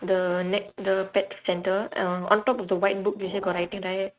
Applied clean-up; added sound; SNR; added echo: neural mask model RNNoise.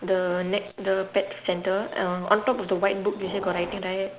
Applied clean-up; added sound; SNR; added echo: none; Train; 10 dB; none.